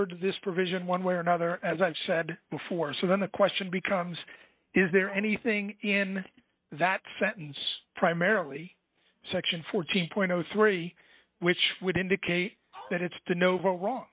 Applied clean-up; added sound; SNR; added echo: neural mask model RNNoise.